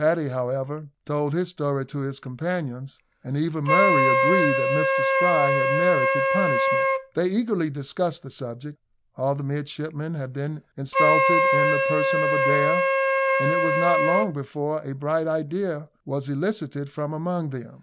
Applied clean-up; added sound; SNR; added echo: none; Wind instrument, woodwind instrument; -2 dB; none.